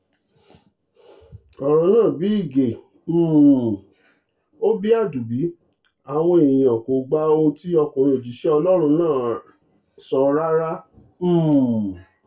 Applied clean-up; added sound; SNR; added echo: none; none; none; reverberation time 0.2 s.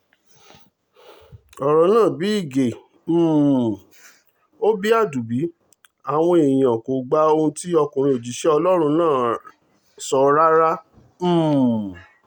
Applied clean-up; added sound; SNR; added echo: none; none; none; none.